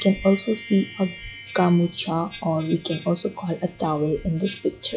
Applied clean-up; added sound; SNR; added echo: classical method log-MMSE.